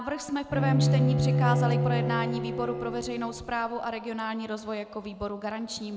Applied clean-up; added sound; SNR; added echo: none; Bowed string instrument; -5 dB; none.